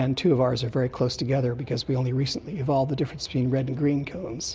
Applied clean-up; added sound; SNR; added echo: none; none; none; none.